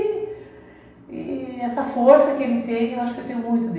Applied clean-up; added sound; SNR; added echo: none; none; none; reverberation time 0.9 s.